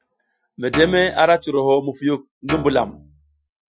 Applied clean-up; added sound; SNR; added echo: classical method Wiener filter.